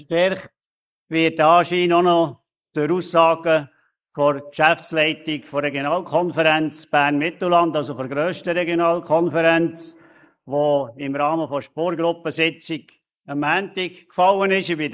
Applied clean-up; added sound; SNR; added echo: neural mask model Resemble Enhance denoiser.